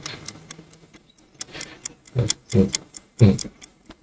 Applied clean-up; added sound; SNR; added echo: neural mask model RNNoise.